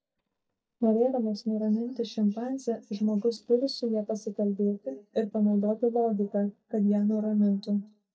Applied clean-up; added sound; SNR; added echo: neural mask model DeepFilterNet 3.